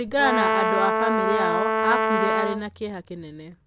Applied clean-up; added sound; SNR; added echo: none; Brass instrument; -4 dB; none.